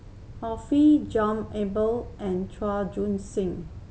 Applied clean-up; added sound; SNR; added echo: none; Wind; 15 dB; none.